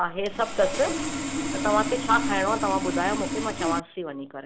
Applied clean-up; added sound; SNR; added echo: none; Sawing; 3 dB; none.